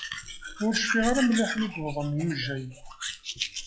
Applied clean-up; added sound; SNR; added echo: classical method log-MMSE.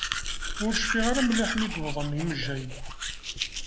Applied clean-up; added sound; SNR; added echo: none; Domestic sounds, home sounds; 2 dB; none.